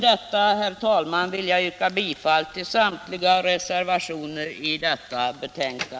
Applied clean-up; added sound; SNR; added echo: none; none; none; none.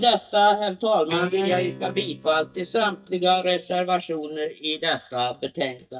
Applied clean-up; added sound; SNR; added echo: neural mask model DeepFilterNet 3.